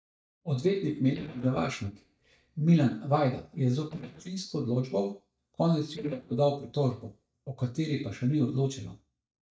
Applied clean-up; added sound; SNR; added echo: neural mask model DeepFilterNet 3.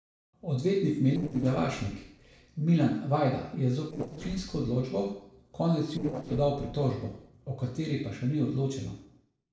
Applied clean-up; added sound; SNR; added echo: neural separator model SepFormer DNS4.